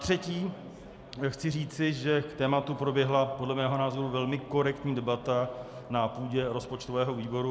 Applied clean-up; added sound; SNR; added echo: none; none; none; none.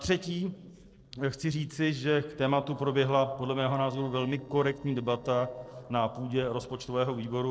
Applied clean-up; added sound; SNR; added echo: neural separator model SepFormer DNS4.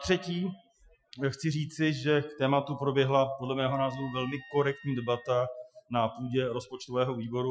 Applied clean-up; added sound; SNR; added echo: classical method Wiener filter.